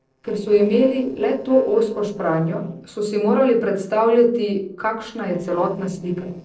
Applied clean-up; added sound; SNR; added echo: neural separator model SepFormer DNS4.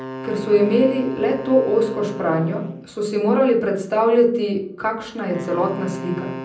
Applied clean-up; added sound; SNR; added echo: none; Wind instrument, woodwind instrument; 13 dB; reverberation time 0.6 s.